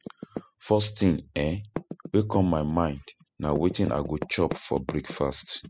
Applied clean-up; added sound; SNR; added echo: classical method spectral subtraction.